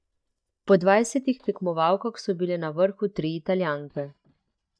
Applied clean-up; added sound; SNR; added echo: neural mask model DeepFilterNet 3.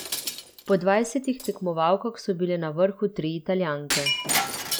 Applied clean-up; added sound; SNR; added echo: none; Shatter; 6 dB; none.